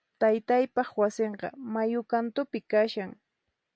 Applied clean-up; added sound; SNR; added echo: none; none; none; none.